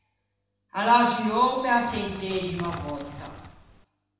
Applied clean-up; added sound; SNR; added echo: none; Crackle; 16 dB; reverberation time 1.1 s.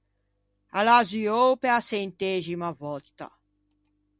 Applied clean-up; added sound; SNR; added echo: none; none; none; none.